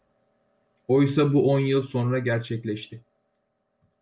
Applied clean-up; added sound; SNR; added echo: none; none; none; none.